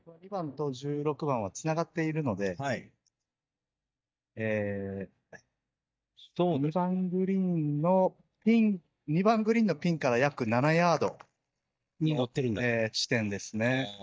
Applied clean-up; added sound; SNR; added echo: neural mask model DeepFilterNet 3.